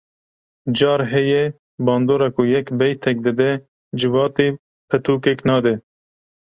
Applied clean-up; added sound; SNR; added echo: none; none; none; none.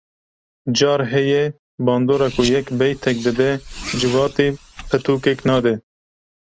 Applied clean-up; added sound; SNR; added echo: none; Car; 14 dB; none.